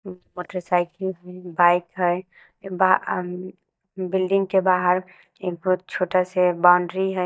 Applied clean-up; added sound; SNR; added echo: neural mask model DeepFilterNet 3.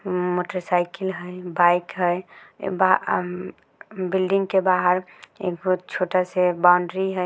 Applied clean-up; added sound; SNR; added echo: none; none; none; none.